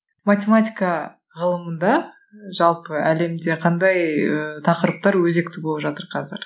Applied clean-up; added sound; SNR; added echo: none; none; none; none.